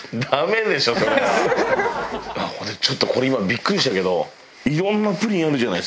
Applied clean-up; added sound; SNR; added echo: none; none; none; none.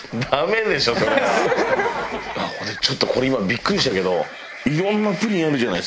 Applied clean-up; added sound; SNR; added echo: none; Livestock, farm animals, working animals; 16 dB; none.